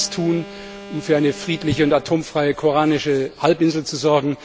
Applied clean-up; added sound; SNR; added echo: none; Alarm; 20 dB; none.